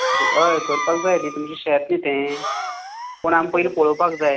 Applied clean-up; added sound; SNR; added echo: none; Cough; 6 dB; none.